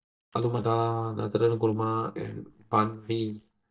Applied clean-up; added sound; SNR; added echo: neural mask model DeepFilterNet 3.